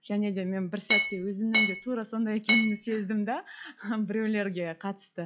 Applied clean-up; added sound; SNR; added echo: classical method log-MMSE.